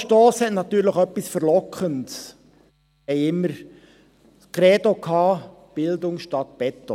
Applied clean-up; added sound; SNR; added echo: none; none; none; none.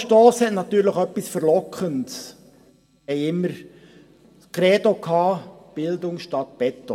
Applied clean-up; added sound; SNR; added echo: none; none; none; reverberation time 1.7 s.